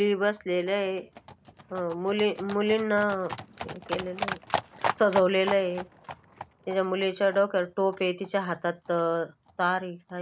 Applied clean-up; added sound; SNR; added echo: none; Livestock, farm animals, working animals; 11 dB; none.